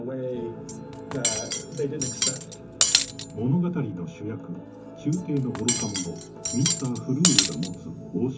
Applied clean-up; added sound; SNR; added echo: none; Cutlery, silverware; 0 dB; reverberation time 0.3 s.